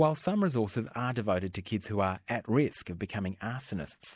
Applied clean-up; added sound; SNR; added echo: none; none; none; none.